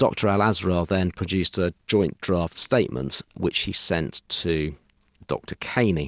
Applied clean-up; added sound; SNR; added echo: none; none; none; none.